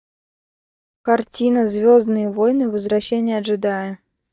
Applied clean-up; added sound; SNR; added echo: neural mask model DeepFilterNet 3.